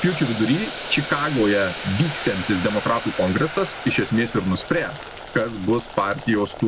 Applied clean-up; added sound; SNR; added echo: none; Boiling; 8 dB; none.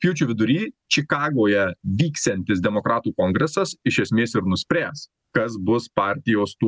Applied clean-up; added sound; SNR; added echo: none; none; none; none.